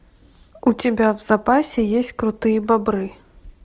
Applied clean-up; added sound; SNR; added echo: none; none; none; none.